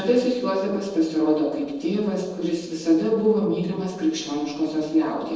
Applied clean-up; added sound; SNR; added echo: neural separator model SepFormer DNS4.